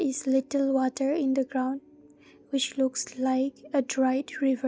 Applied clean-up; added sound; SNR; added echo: none; none; none; none.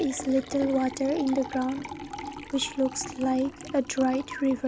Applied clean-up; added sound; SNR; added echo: none; Liquid; 12 dB; none.